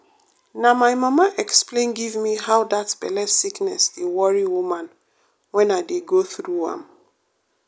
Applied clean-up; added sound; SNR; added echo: none; none; none; none.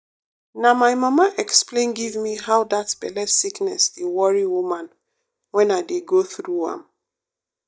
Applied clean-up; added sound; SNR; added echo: neural mask model DeepFilterNet 3.